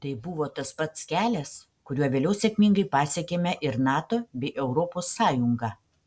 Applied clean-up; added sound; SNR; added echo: none; none; none; none.